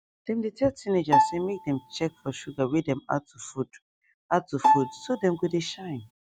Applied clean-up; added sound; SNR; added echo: none; Bowed string instrument; -1 dB; none.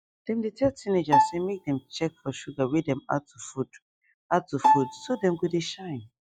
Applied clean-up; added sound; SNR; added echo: classical method log-MMSE.